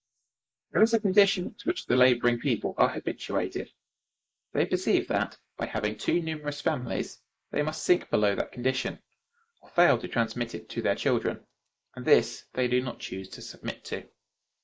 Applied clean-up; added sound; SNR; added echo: neural mask model Resemble Enhance denoiser.